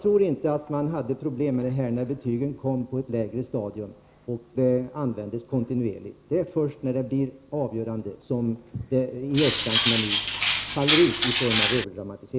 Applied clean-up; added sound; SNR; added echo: none; Cutlery, silverware; -1 dB; none.